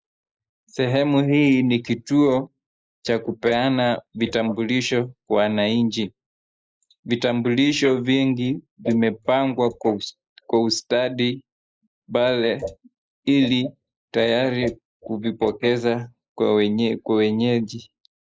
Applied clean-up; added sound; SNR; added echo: neural mask model Resemble Enhance denoiser.